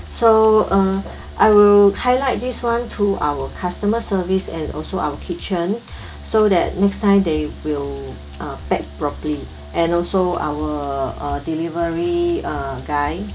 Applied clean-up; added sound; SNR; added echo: none; Drum kit + Musical instrument; 15 dB; none.